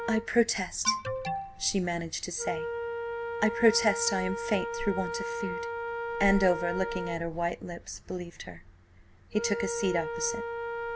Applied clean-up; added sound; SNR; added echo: none; Wind instrument, woodwind instrument + Alarm; 5 dB; none.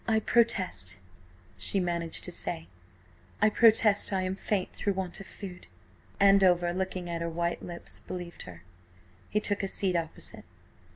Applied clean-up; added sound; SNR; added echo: none; none; none; none.